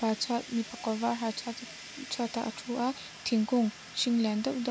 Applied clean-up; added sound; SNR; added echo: none; Fire; 15 dB; none.